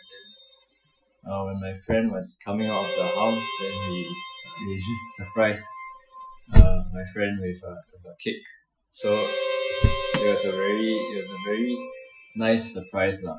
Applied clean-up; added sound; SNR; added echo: classical method Wiener filter.